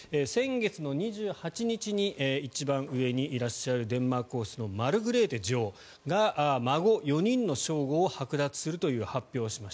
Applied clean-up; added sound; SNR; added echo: none; none; none; none.